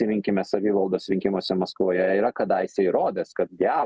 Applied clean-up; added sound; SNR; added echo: none; none; none; none.